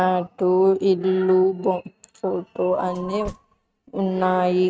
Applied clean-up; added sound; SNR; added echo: neural mask model RNNoise.